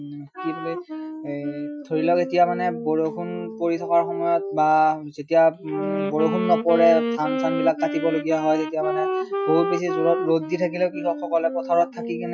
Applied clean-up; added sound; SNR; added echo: classical method Wiener filter.